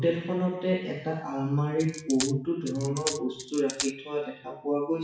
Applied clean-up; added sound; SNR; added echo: classical method WPE with log-MMSE.